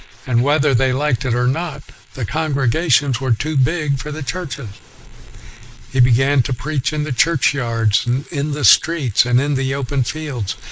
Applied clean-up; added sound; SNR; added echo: neural mask model Resemble Enhance denoiser.